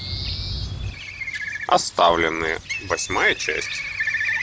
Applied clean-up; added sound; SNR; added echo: none; Bird; 6 dB; none.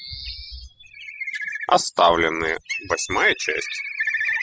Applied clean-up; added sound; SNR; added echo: classical method spectral subtraction.